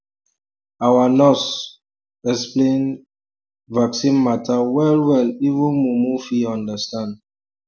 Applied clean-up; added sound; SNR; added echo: none; none; none; none.